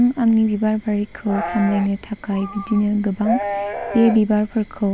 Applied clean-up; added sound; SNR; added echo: none; Livestock, farm animals, working animals; 9 dB; none.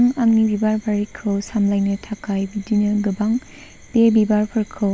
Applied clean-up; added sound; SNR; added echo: none; none; none; none.